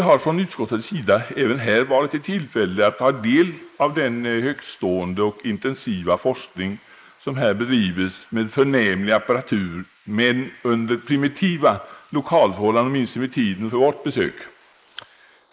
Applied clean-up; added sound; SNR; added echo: neural mask model Resemble Enhance denoiser.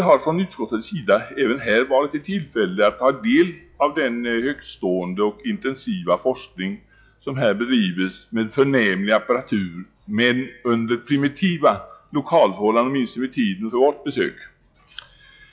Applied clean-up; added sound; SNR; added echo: classical method log-MMSE.